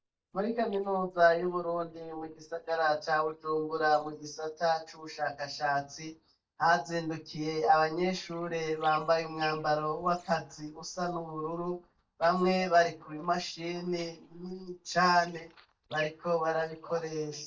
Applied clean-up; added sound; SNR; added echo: neural mask model DeepFilterNet 3.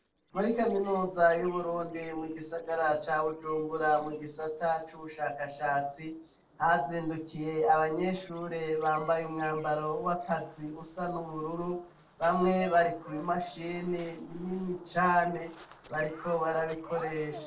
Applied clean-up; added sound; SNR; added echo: neural separator model SepFormer DNS4.